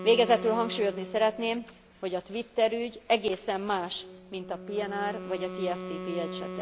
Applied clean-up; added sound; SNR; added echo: none; Wind instrument, woodwind instrument; 12 dB; none.